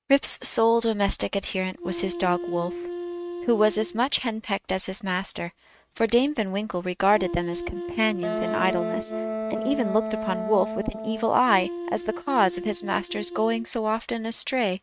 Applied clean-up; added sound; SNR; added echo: neural mask model RNNoise.